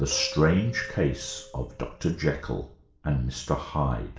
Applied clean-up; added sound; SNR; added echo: none; Doorbell; 16 dB; reverberation time 0.4 s.